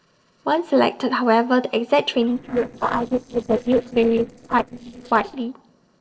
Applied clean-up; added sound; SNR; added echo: neural separator model SepFormer DNS4.